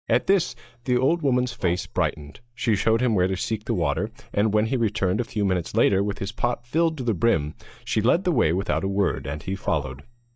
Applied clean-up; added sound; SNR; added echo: neural mask model DeepFilterNet 3.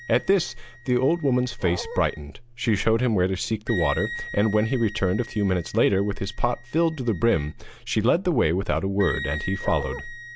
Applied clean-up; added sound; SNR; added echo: none; Wind instrument, woodwind instrument + Bark; 14 dB; none.